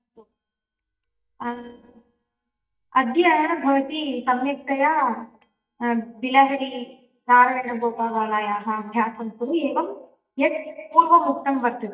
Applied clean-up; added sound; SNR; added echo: neural mask model DeepFilterNet 3.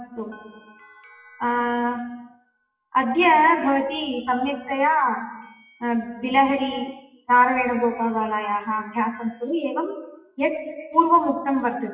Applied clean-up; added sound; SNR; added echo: classical method WPE with log-MMSE.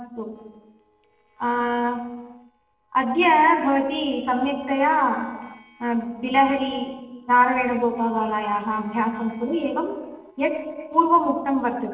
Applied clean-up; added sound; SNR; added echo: neural separator model SepFormer DNS4.